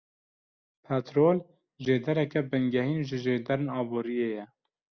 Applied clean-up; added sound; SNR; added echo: none; none; none; none.